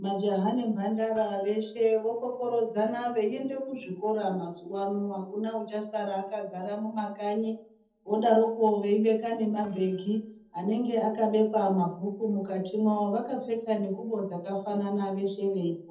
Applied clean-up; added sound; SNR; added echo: neural separator model SepFormer DNS4.